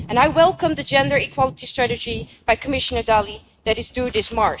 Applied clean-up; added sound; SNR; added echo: neural mask model RNNoise.